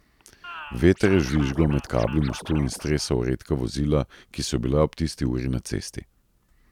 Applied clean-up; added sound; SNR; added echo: none; Scratching (performance technique); 15 dB; none.